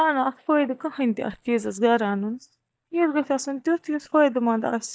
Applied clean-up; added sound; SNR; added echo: neural mask model DeepFilterNet 3.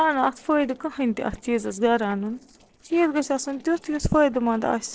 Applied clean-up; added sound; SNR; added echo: neural separator model SepFormer DNS4.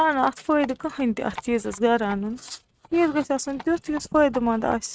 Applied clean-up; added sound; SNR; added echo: neural mask model RNNoise.